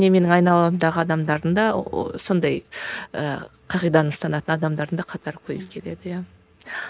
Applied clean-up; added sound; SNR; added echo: none; none; none; none.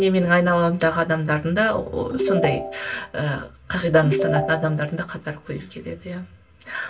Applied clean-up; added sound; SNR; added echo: none; Ringtone / Chime; 4 dB; reverberation time 0.2 s.